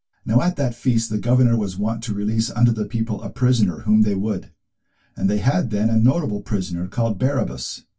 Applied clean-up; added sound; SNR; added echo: none; none; none; reverberation time 0.1 s.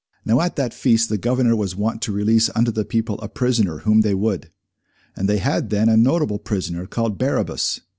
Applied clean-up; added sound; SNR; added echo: none; none; none; none.